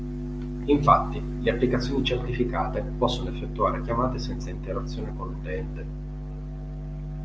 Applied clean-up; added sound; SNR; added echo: none; none; none; none.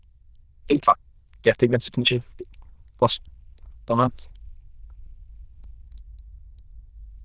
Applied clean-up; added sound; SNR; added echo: neural diffusion model UNIVERSE++.